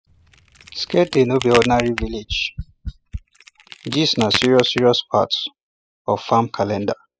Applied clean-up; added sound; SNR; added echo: classical method spectral subtraction.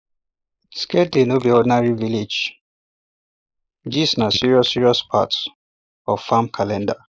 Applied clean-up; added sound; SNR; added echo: neural mask model Resemble Enhance denoiser.